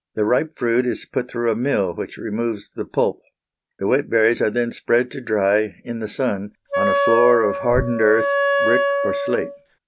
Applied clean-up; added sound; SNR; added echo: none; Wind instrument, woodwind instrument; 0 dB; none.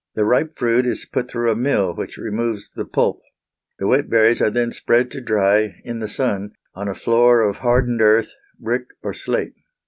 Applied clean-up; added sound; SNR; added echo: none; none; none; none.